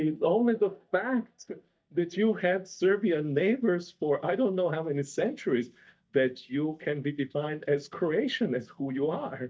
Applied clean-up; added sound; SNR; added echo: neural mask model DeepFilterNet 3.